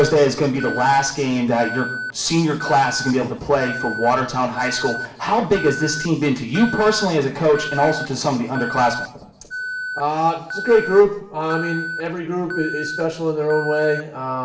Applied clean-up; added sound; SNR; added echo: none; Alarm; 10 dB; reverberation time 0.8 s.